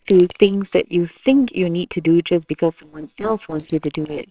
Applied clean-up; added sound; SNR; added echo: neural separator model SepFormer WHAMR!.